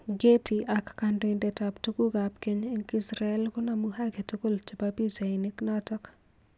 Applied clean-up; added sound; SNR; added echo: none; none; none; none.